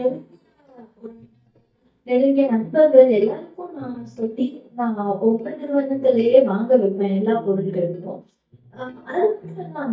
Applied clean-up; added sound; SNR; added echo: neural mask model DeepFilterNet 3.